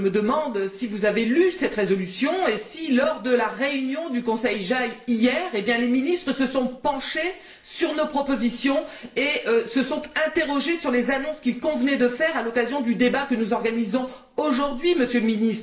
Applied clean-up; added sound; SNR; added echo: none; none; none; reverberation time 0.5 s.